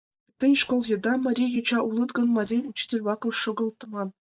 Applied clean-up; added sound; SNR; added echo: neural mask model DeepFilterNet 3.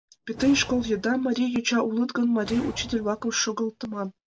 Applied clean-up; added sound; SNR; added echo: none; Whoosh, swoosh, swish; 18 dB; none.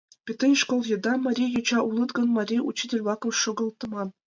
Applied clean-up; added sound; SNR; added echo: none; none; none; none.